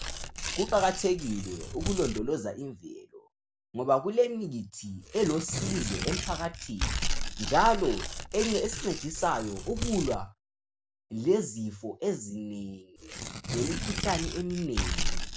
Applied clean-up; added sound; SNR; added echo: none; Tearing; 4 dB; none.